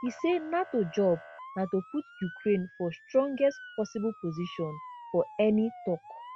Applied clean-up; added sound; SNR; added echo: none; Motor vehicle (road) / Siren; 17 dB; none.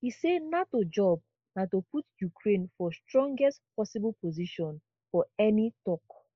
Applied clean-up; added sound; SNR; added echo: neural mask model Resemble Enhance denoiser.